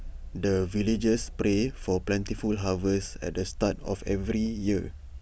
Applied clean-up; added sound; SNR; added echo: none; none; none; none.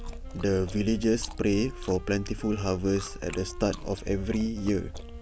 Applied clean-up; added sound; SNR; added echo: none; Wind instrument, woodwind instrument + Chewing, mastication; 16 dB; none.